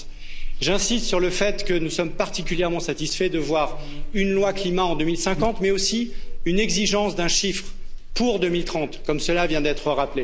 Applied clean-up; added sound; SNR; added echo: none; Buzz; 3 dB; none.